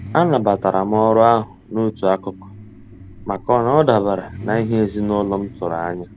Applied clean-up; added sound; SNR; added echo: none; Idling / Accelerating, revving, vroom / Car; 18 dB; none.